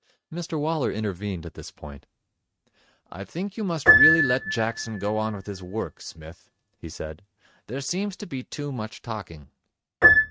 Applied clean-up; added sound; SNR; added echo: neural mask model RNNoise.